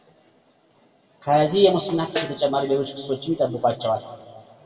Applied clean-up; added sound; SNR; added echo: none; Snare drum; 13 dB; reverberation time 1.6 s.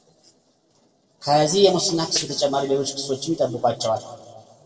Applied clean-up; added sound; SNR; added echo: neural separator model SepFormer DNS4.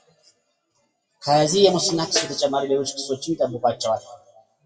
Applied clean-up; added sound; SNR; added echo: classical method WPE with log-MMSE.